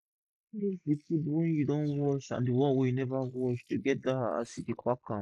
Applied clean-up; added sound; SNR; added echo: neural mask model Resemble Enhance denoiser.